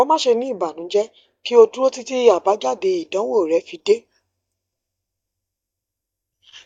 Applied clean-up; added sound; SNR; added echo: neural mask model DeepFilterNet 3.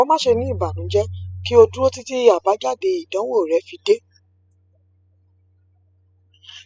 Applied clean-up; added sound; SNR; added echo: classical method spectral subtraction.